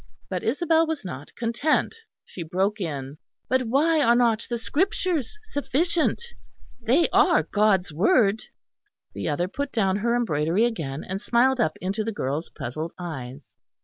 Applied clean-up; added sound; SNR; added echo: none; none; none; none.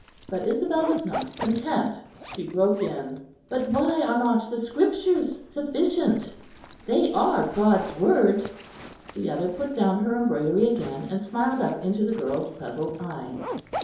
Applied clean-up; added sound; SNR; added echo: none; Zipper (clothing); 16 dB; reverberation time 2.8 s.